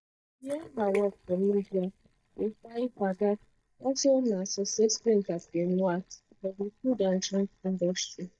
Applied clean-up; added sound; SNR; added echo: neural mask model DeepFilterNet 3.